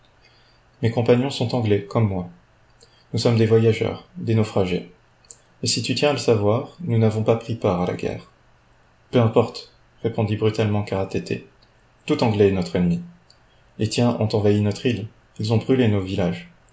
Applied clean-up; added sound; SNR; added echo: none; none; none; none.